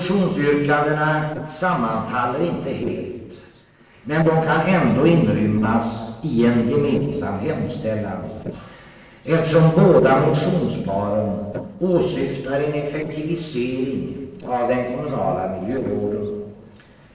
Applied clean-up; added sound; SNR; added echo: neural separator model SepFormer DNS4.